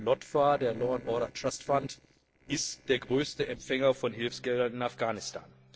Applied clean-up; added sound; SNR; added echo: neural separator model SepFormer DNS4.